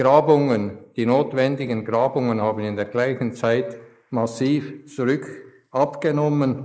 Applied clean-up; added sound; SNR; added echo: neural mask model Resemble Enhance denoiser.